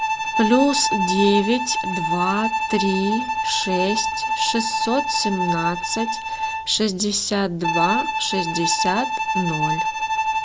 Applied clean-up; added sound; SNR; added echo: none; Bowed string instrument; 1 dB; none.